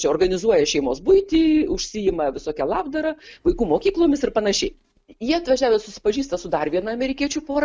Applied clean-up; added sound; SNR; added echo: none; none; none; none.